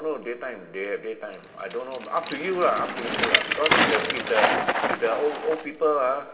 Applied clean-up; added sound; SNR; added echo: none; Bicycle; 0 dB; reverberation time 1.7 s.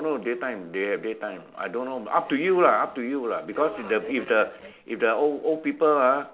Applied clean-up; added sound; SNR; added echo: none; none; none; none.